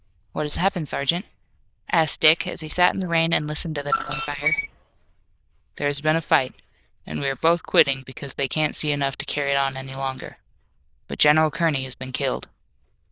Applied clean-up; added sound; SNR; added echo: neural diffusion model UNIVERSE++.